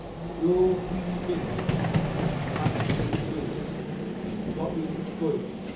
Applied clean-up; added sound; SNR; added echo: none; Vehicle; -1 dB; reverberation time 0.6 s.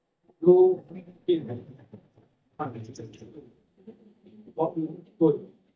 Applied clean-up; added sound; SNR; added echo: neural mask model DeepFilterNet 3.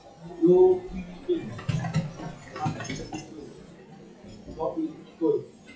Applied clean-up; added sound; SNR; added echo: classical method WPE with log-MMSE.